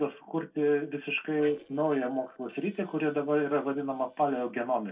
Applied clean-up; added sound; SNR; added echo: neural separator model SepFormer DNS4.